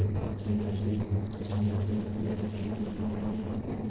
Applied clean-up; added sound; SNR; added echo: neural separator model SepFormer DNS4.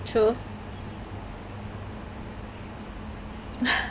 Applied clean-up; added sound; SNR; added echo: none; none; none; none.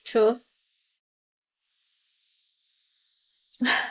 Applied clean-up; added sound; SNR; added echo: neural mask model Resemble Enhance denoiser.